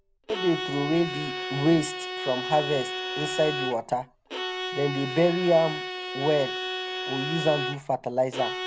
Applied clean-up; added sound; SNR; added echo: none; Bowed string instrument; 5 dB; none.